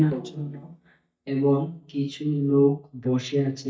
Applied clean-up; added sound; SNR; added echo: neural mask model DeepFilterNet 3.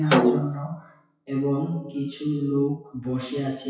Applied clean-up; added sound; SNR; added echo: classical method WPE with log-MMSE.